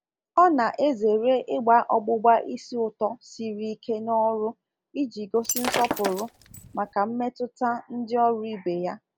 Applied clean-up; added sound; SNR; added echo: none; Shatter; 6 dB; none.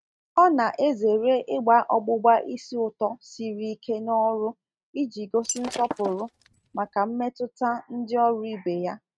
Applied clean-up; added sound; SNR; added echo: neural mask model RNNoise.